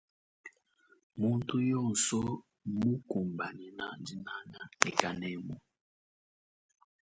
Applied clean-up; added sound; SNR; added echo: none; none; none; none.